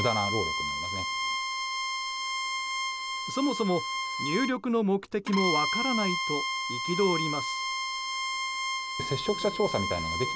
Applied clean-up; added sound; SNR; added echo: none; Bowed string instrument; 0 dB; none.